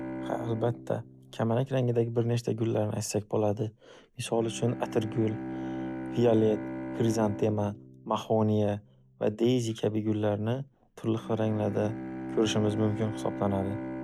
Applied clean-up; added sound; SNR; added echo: none; Bowed string instrument; 10 dB; none.